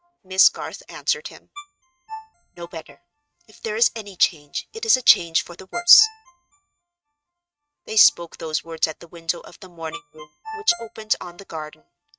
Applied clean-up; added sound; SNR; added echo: neural mask model RNNoise.